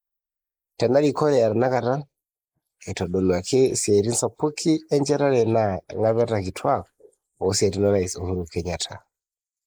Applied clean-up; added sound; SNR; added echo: neural mask model Resemble Enhance denoiser.